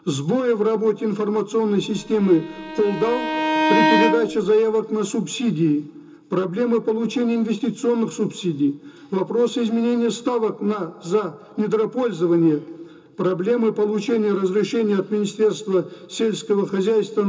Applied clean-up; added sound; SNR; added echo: none; Bowed string instrument; 2 dB; reverberation time 0.2 s.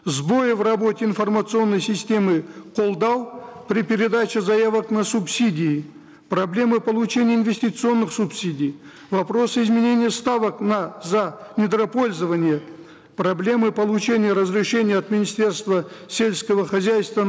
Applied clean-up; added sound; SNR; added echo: none; none; none; none.